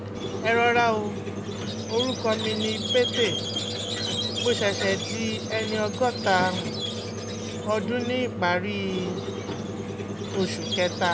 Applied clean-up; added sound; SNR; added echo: none; Squeak; 3 dB; none.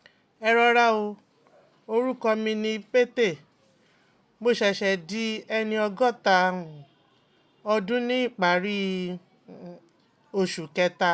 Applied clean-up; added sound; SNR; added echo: none; none; none; none.